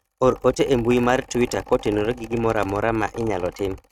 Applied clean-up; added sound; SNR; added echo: neural mask model RNNoise.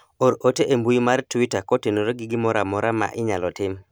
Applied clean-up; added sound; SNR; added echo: none; none; none; none.